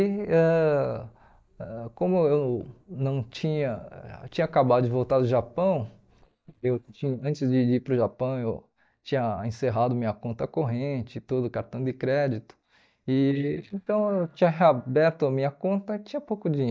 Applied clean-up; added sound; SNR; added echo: neural mask model DeepFilterNet 3.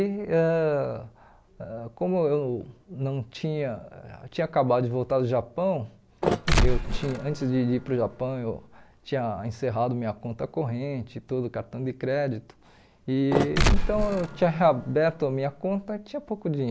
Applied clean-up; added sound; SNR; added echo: none; Mechanisms; -1 dB; none.